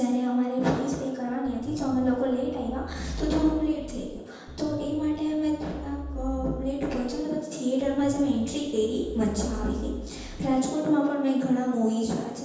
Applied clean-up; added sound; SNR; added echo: none; Zipper (clothing); 11 dB; reverberation time 1.2 s.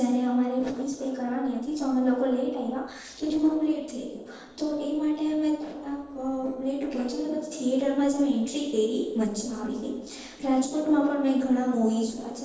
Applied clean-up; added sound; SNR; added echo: neural separator model SepFormer DNS4.